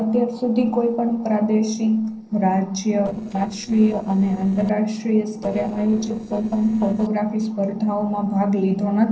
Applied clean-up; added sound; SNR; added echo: neural separator model SepFormer DNS4.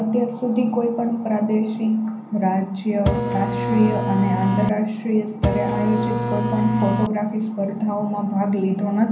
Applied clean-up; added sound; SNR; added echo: none; Printer; 2 dB; reverberation time 0.6 s.